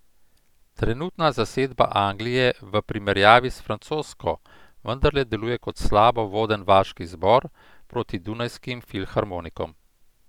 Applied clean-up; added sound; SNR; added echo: none; none; none; none.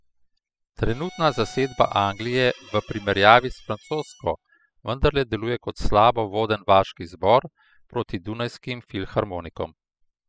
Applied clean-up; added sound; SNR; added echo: classical method spectral subtraction.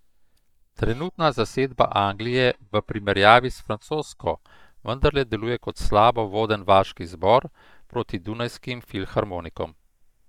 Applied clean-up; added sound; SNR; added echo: neural mask model DeepFilterNet 3.